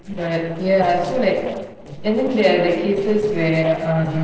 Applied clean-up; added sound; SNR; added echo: neural separator model SepFormer DNS4.